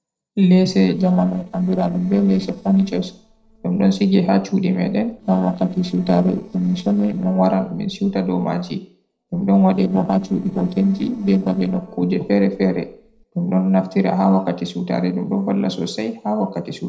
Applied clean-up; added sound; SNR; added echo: neural separator model SepFormer DNS4.